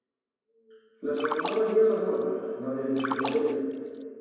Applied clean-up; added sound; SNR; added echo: none; Splash, splatter; 8 dB; reverberation time 2.2 s.